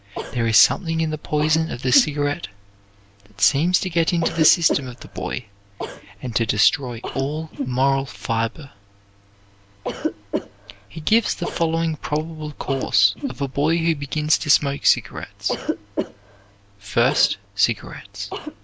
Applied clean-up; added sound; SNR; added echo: none; Cough; 9 dB; none.